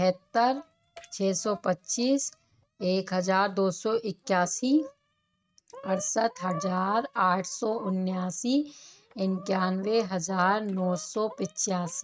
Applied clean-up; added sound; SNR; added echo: neural mask model RNNoise.